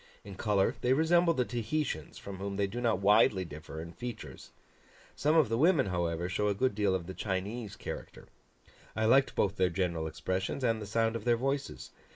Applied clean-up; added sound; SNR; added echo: neural mask model Resemble Enhance denoiser.